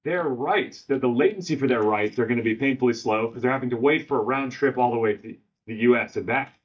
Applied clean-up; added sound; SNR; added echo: neural mask model DeepFilterNet 3.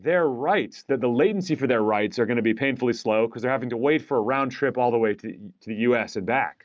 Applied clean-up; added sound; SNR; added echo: none; none; none; none.